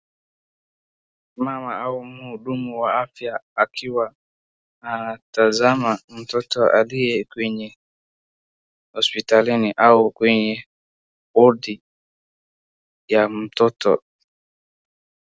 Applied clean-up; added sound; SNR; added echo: none; none; none; none.